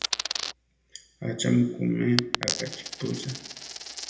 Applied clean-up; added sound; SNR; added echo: none; Coin (dropping); 5 dB; reverberation time 0.8 s.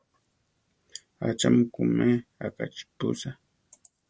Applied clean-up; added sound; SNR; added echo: none; none; none; none.